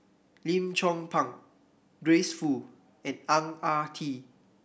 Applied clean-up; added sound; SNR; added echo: none; none; none; none.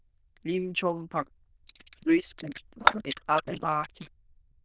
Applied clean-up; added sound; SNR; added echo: neural diffusion model UNIVERSE++.